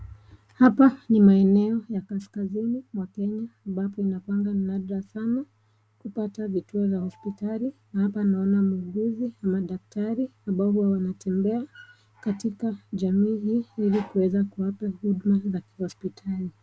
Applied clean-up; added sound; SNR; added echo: none; none; none; none.